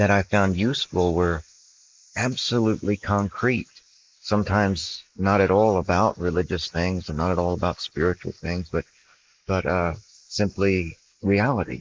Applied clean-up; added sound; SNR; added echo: neural mask model Resemble Enhance denoiser.